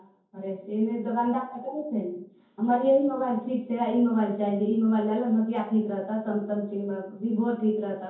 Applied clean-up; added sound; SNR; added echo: none; none; none; reverberation time 0.6 s.